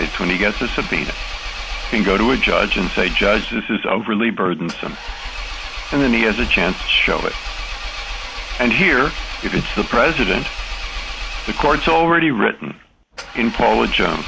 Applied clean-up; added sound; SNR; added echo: none; Engine; 8 dB; none.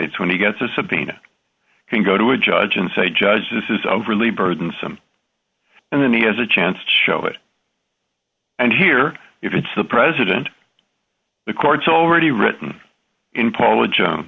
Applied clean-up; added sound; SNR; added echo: none; none; none; none.